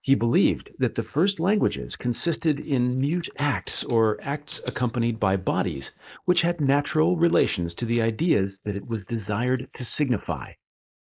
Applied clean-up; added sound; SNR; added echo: neural mask model Resemble Enhance denoiser.